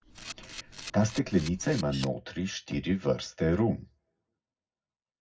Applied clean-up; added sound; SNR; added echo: none; Camera; 12 dB; reverberation time 0.4 s.